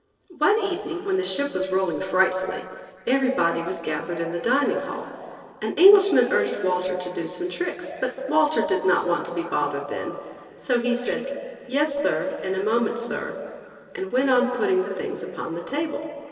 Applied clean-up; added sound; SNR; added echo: neural separator model SepFormer DNS4.